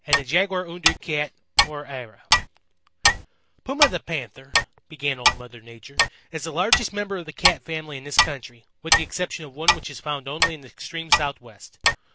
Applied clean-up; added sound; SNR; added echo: none; Clock; -4 dB; none.